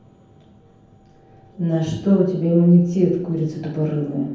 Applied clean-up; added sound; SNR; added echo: none; none; none; reverberation time 0.9 s.